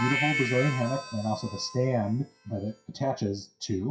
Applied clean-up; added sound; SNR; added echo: classical method WPE with log-MMSE.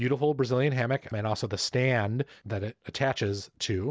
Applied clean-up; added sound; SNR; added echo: none; none; none; none.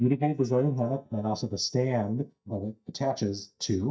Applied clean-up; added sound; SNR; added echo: neural mask model DeepFilterNet 3.